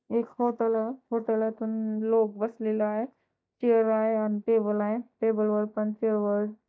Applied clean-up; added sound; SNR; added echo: neural mask model DeepFilterNet 3.